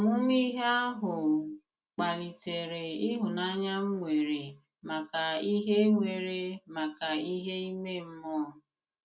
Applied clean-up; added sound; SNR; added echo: none; none; none; none.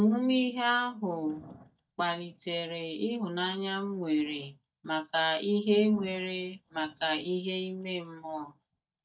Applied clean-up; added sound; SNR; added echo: neural mask model DeepFilterNet 3.